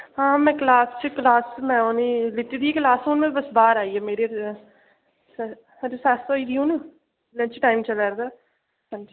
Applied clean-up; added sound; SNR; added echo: none; none; none; none.